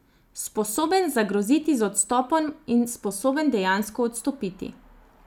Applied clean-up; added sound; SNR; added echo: none; none; none; none.